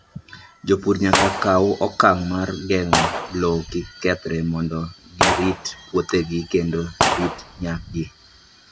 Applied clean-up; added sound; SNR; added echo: none; Gunshot, gunfire; 4 dB; none.